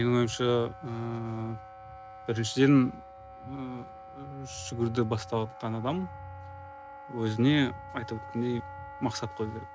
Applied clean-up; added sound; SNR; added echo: none; Wind instrument, woodwind instrument; 15 dB; none.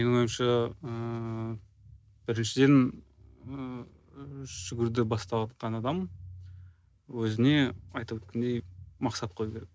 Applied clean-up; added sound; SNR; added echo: none; none; none; none.